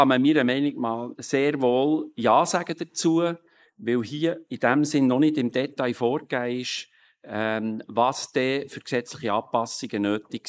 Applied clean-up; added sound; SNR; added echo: neural mask model Resemble Enhance denoiser.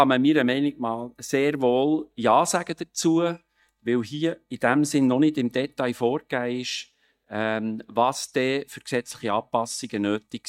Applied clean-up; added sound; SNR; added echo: neural mask model DeepFilterNet 3.